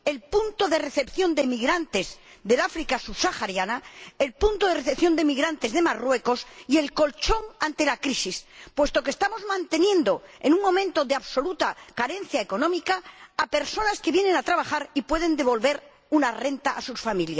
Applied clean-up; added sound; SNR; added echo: none; none; none; none.